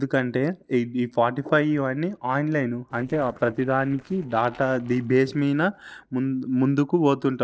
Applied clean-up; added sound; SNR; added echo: neural separator model SepFormer DNS4.